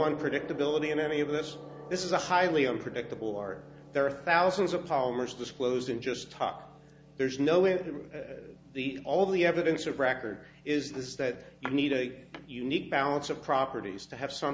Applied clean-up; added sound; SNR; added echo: none; Gong; 18 dB; none.